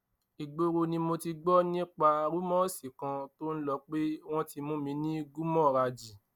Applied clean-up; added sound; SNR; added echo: none; none; none; none.